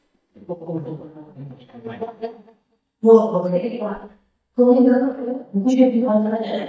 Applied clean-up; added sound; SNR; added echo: neural mask model DeepFilterNet 3.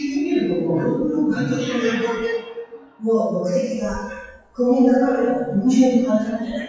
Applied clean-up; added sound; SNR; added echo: classical method WPE with log-MMSE.